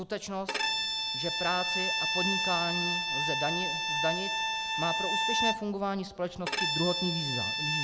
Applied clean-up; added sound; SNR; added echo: none; Bowed string instrument; -3 dB; none.